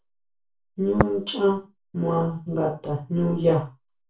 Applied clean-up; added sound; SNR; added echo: none; Tap; 8 dB; reverberation time 0.2 s.